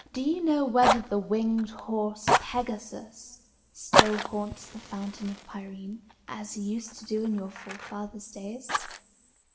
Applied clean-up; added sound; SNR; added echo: none; Fire; 0 dB; reverberation time 1.9 s.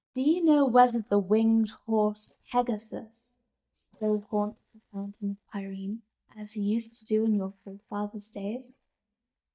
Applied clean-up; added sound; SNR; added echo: neural mask model DeepFilterNet 3.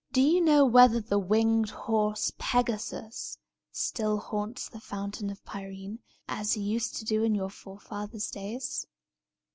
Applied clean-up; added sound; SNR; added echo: none; none; none; none.